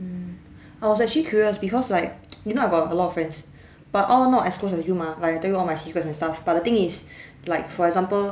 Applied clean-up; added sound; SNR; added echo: none; none; none; none.